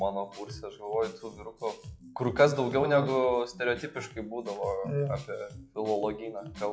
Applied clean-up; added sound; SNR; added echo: classical method log-MMSE.